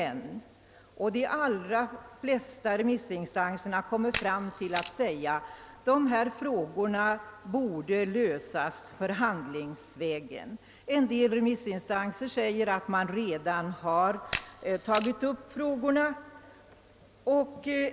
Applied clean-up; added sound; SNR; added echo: none; Camera; 12 dB; none.